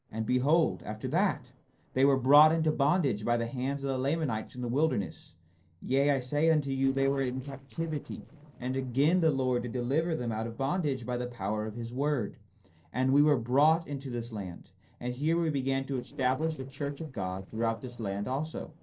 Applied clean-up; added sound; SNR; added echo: neural separator model SepFormer DNS4.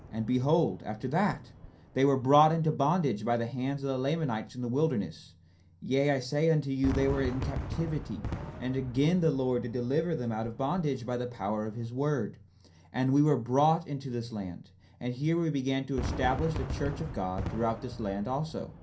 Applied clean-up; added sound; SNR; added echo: none; Fireworks; 12 dB; reverberation time 0.3 s.